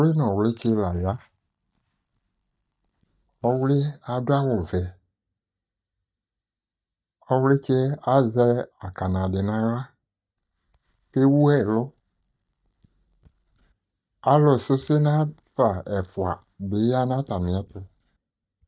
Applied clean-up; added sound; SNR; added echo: neural mask model DeepFilterNet 3.